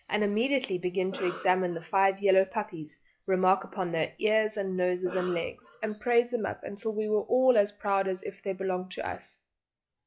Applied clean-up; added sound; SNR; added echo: classical method log-MMSE.